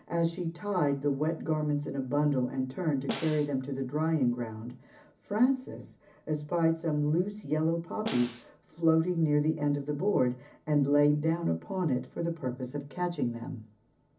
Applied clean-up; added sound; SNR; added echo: none; Snare drum; 12 dB; reverberation time 0.4 s.